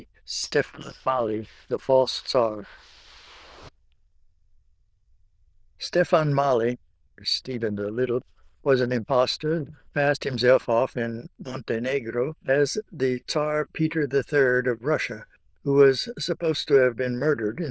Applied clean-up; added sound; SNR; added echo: neural diffusion model UNIVERSE++.